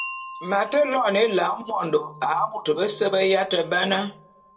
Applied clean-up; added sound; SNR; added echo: none; Wind chime; 17 dB; reverberation time 0.2 s.